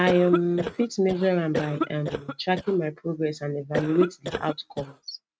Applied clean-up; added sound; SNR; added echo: neural mask model RNNoise.